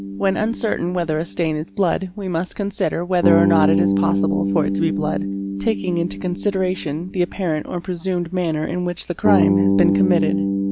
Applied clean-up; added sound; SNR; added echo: none; Bass guitar; 0 dB; none.